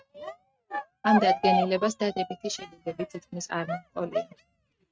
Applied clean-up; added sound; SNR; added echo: neural mask model RNNoise.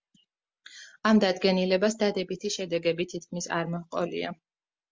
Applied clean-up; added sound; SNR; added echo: none; none; none; none.